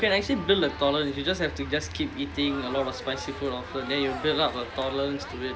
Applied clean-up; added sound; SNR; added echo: none; Crowd; 14 dB; none.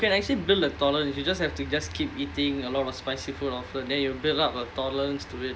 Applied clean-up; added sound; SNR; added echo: none; none; none; none.